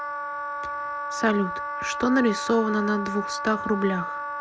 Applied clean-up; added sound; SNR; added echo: none; Wind instrument, woodwind instrument; 5 dB; none.